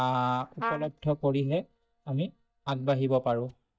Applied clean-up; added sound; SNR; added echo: neural mask model DeepFilterNet 3.